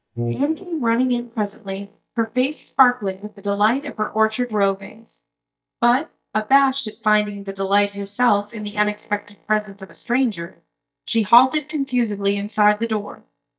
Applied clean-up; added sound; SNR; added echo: neural mask model DeepFilterNet 3.